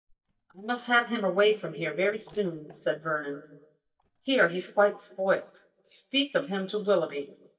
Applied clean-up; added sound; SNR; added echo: neural mask model DeepFilterNet 3.